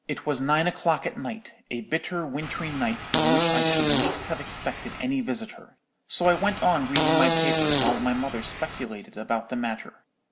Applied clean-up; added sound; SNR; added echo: none; Fart; -4 dB; none.